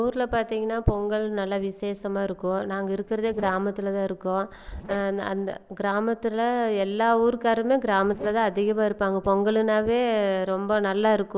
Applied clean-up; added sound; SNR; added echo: neural separator model SepFormer DNS4.